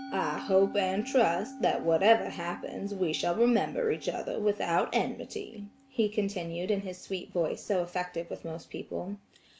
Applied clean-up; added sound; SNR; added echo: none; Musical instrument; 17 dB; none.